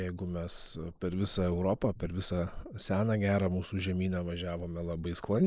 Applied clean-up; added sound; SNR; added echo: neural mask model Resemble Enhance denoiser.